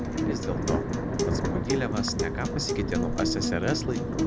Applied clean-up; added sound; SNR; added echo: none; Acoustic guitar + Thunder; -4 dB; none.